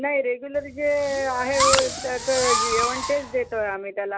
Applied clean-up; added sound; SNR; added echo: none; Fireworks; 1 dB; none.